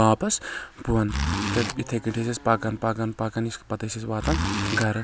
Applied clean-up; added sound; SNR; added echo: none; Zipper (clothing); 0 dB; none.